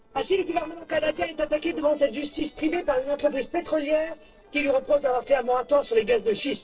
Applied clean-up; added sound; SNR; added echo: neural separator model SepFormer DNS4.